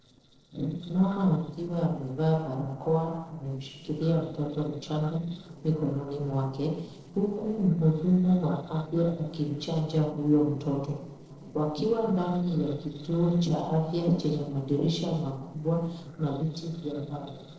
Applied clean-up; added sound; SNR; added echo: neural separator model SepFormer DNS4.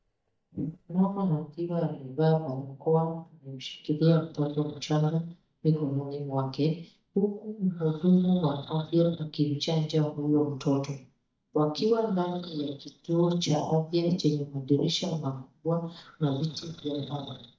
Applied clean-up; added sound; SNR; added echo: neural mask model DeepFilterNet 3.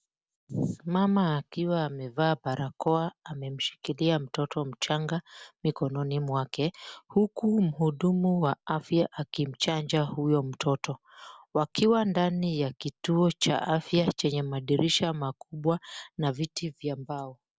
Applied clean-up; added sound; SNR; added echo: none; none; none; none.